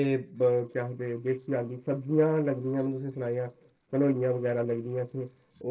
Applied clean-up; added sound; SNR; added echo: neural separator model SepFormer DNS4.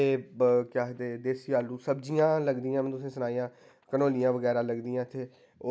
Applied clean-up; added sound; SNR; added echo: none; none; none; none.